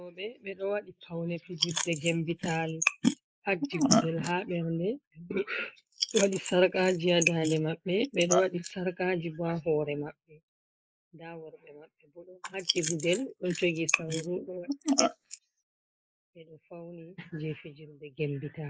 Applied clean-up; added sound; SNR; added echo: neural mask model Resemble Enhance denoiser.